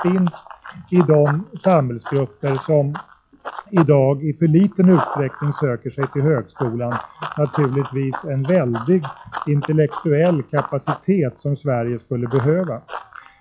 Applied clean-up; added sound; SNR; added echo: classical method log-MMSE.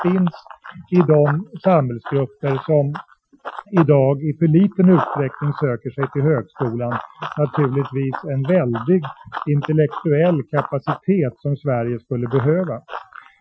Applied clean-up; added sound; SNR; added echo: classical method Wiener filter.